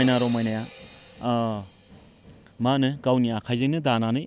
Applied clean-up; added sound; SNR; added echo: none; Crash cymbal; 13 dB; none.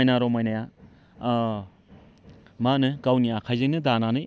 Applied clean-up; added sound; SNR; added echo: none; none; none; none.